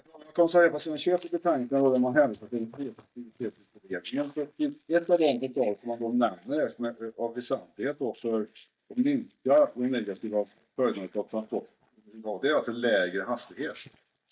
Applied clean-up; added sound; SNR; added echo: neural mask model DeepFilterNet 3.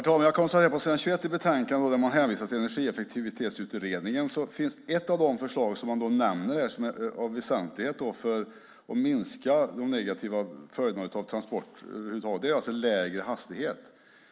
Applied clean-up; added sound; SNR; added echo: none; none; none; none.